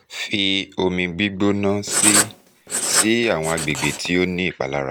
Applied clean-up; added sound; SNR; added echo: none; Writing; 1 dB; none.